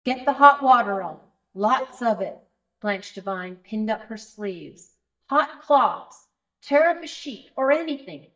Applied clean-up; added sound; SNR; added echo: neural mask model DeepFilterNet 3.